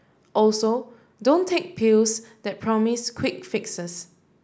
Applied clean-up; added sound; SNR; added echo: none; none; none; none.